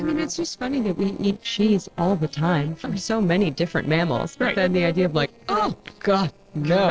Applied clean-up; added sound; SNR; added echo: neural separator model SepFormer DNS4.